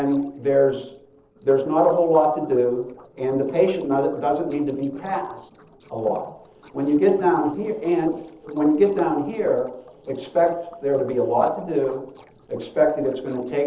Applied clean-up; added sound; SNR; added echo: neural separator model SepFormer DNS4.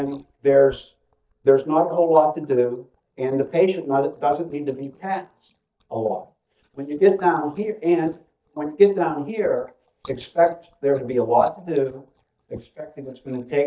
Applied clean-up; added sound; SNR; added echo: neural mask model DeepFilterNet 3.